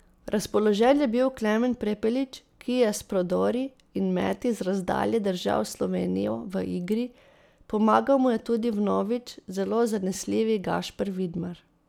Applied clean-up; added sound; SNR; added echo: none; none; none; none.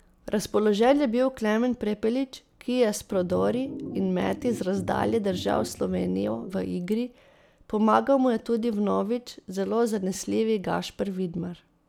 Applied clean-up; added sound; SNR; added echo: none; Organ; 12 dB; none.